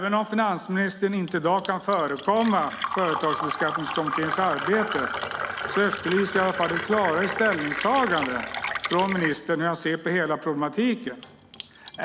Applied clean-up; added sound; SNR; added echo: none; Fill (with liquid); 7 dB; none.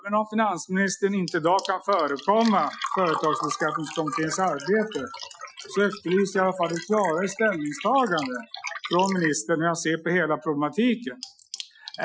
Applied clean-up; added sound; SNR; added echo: classical method Wiener filter.